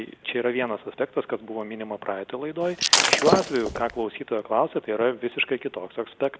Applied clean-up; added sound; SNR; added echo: none; Shatter; -4 dB; none.